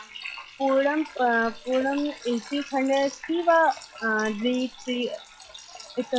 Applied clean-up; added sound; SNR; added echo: classical method log-MMSE.